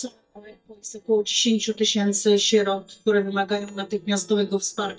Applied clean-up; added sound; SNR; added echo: neural mask model DeepFilterNet 3.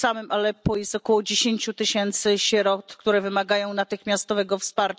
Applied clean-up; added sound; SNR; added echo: none; none; none; none.